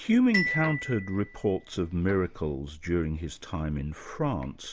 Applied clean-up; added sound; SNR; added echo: none; Glockenspiel; 9 dB; none.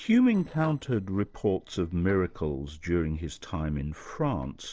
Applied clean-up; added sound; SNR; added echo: neural separator model SepFormer DNS4.